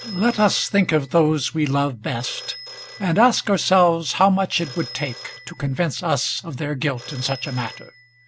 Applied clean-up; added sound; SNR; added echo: none; Telephone; 19 dB; none.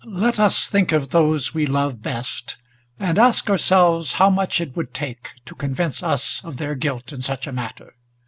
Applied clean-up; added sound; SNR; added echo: none; none; none; none.